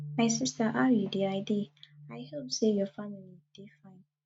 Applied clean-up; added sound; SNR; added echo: neural mask model RNNoise.